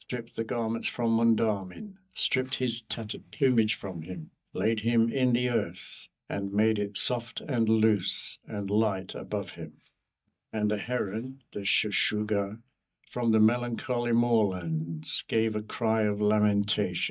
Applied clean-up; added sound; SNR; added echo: neural mask model DeepFilterNet 3.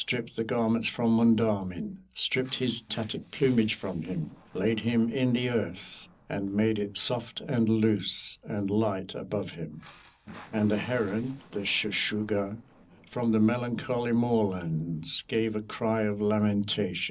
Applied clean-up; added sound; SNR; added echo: neural separator model SepFormer DNS4.